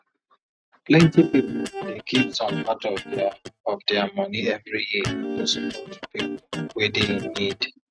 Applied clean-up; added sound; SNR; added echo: neural mask model RNNoise.